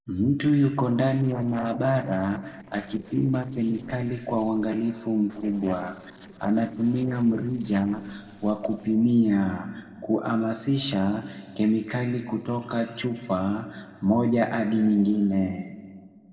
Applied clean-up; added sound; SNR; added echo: neural separator model SepFormer DNS4.